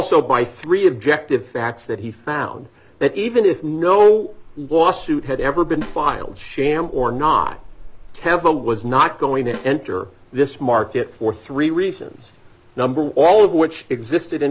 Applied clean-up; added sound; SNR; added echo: none; Snare drum + Rain; 19 dB; none.